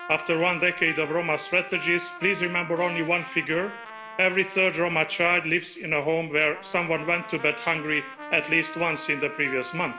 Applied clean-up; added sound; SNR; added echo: none; Trumpet; 14 dB; reverberation time 1.6 s.